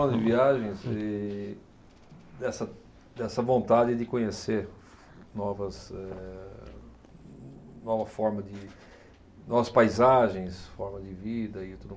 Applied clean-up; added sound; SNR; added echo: none; none; none; none.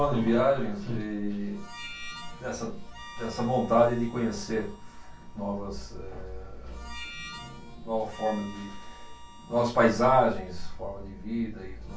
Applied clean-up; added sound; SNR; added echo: none; Harmonica; 19 dB; reverberation time 0.2 s.